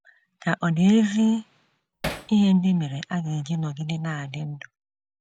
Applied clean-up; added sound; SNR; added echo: none; Hammer; 9 dB; none.